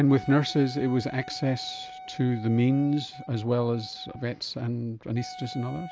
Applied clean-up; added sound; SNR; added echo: none; Wind instrument, woodwind instrument; 17 dB; none.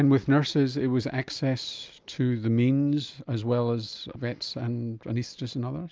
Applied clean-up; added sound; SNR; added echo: none; none; none; none.